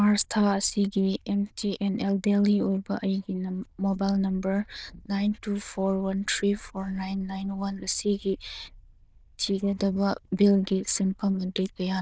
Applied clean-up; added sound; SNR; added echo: neural diffusion model UNIVERSE++.